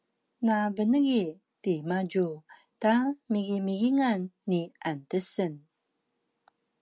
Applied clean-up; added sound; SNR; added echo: none; none; none; none.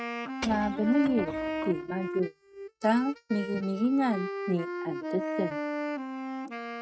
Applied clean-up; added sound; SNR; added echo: neural mask model RNNoise.